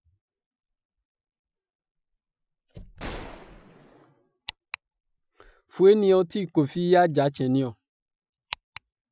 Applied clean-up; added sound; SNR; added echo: classical method Wiener filter.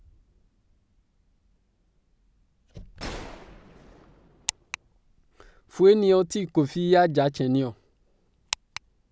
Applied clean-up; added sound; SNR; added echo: none; Gunshot, gunfire; 18 dB; none.